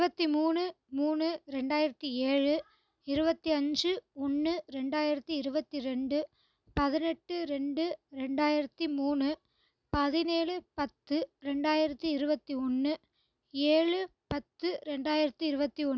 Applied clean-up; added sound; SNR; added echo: none; none; none; none.